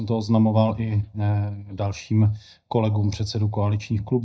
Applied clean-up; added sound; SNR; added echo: neural mask model DeepFilterNet 3.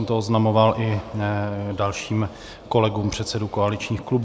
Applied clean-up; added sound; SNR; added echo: none; none; none; none.